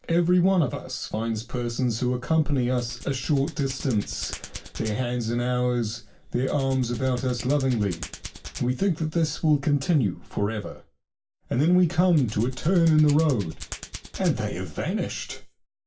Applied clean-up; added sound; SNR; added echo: none; Hands; 16 dB; reverberation time 0.2 s.